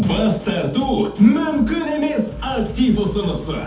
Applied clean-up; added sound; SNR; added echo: none; none; none; reverberation time 0.6 s.